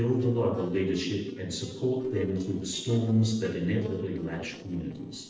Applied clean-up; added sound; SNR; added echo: neural separator model SepFormer DNS4.